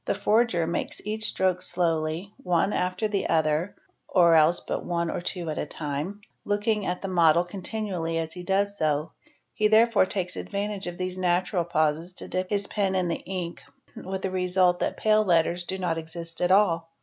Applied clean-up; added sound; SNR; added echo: none; none; none; none.